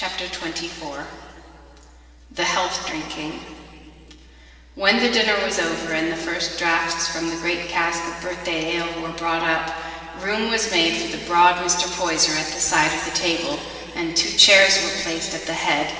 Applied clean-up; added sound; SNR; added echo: none; none; none; reverberation time 2.7 s.